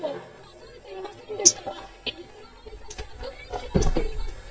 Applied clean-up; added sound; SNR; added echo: neural mask model DeepFilterNet 3.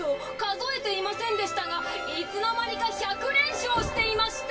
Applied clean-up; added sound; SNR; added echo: none; Train; 16 dB; reverberation time 0.1 s.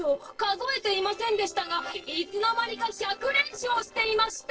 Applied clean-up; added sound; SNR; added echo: neural separator model SepFormer DNS4.